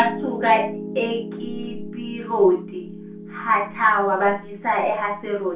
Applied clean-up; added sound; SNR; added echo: none; Piano; 11 dB; reverberation time 0.3 s.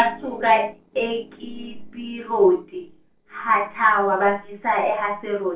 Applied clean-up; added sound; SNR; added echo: neural separator model SepFormer DNS4.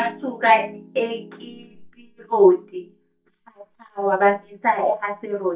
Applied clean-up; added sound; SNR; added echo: neural mask model DeepFilterNet 3.